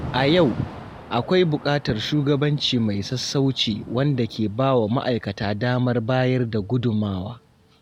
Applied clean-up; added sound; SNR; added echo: none; Thunder / Rain; 18 dB; none.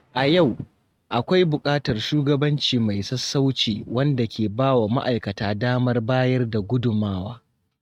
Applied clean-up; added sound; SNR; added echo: neural mask model RNNoise.